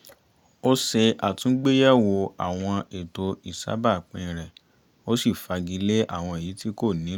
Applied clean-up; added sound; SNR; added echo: none; none; none; none.